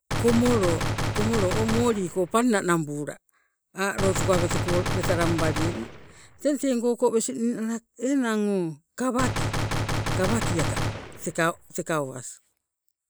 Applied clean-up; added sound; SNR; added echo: none; Gunshot, gunfire; 2 dB; none.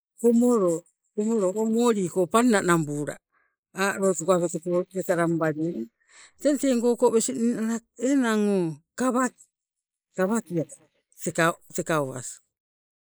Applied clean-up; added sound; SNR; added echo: neural mask model Resemble Enhance denoiser.